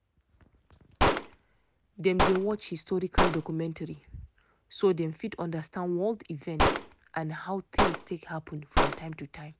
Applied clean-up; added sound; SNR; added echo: none; Gunshot, gunfire; -3 dB; none.